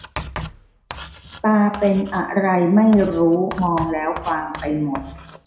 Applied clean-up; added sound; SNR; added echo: none; Writing; 15 dB; reverberation time 0.5 s.